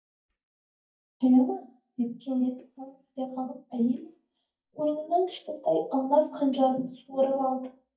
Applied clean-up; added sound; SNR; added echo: neural mask model DeepFilterNet 3.